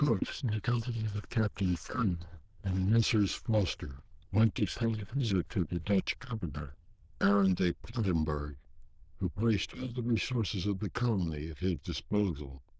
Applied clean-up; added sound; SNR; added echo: neural diffusion model UNIVERSE++.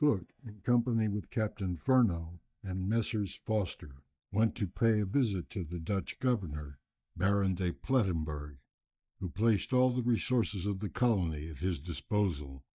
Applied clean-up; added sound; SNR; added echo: neural mask model DeepFilterNet 3.